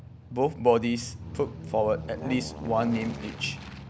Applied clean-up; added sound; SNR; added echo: none; Aircraft; 10 dB; none.